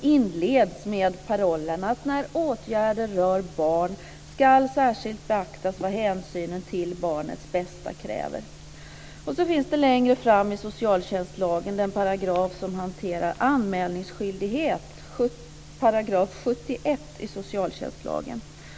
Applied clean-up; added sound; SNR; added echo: none; none; none; none.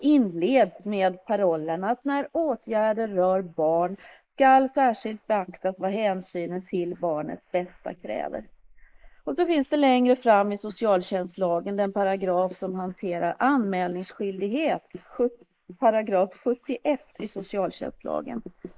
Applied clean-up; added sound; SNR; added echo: neural mask model Resemble Enhance denoiser.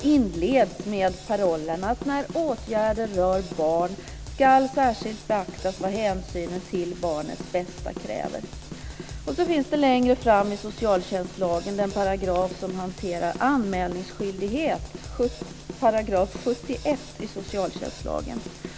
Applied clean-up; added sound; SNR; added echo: none; Drum kit; 13 dB; none.